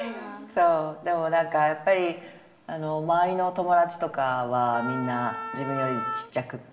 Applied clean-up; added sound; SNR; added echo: none; Wind instrument, woodwind instrument; 7 dB; reverberation time 1.1 s.